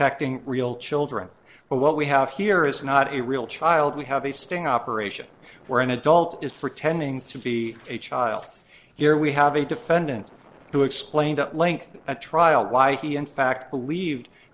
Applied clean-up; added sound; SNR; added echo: neural separator model SepFormer DNS4.